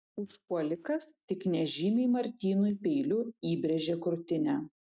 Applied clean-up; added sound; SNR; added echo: neural mask model DeepFilterNet 3.